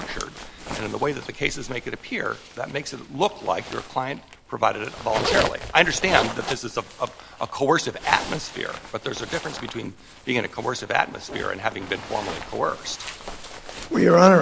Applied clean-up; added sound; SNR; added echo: none; Zipper (clothing); 10 dB; none.